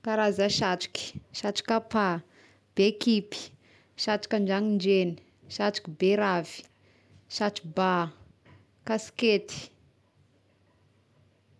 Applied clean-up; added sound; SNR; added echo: none; none; none; none.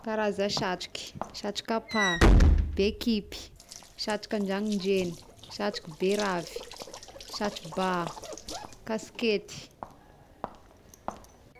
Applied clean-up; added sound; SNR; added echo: none; Walk, footsteps / Slam; -1 dB; none.